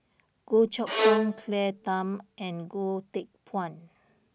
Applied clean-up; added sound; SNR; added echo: none; Bowed string instrument; -1 dB; none.